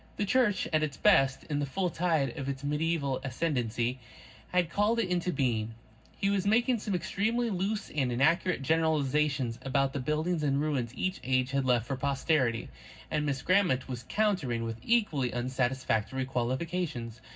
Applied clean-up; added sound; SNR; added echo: none; none; none; reverberation time 0.4 s.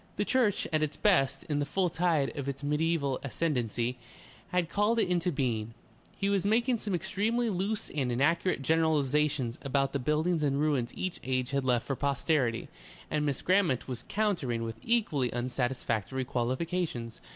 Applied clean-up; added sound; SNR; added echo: none; none; none; none.